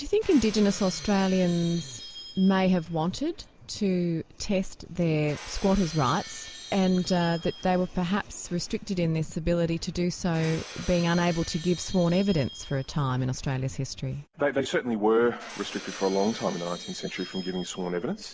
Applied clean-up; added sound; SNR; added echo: none; Shatter; 18 dB; none.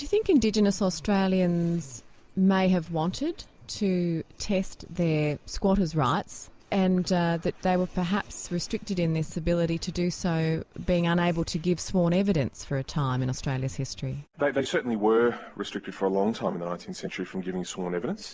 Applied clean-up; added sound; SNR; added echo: none; none; none; none.